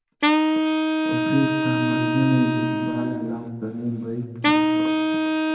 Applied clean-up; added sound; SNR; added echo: none; Wind instrument, woodwind instrument; -4 dB; reverberation time 2.0 s.